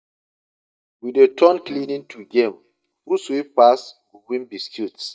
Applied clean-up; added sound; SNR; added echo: neural mask model DeepFilterNet 3.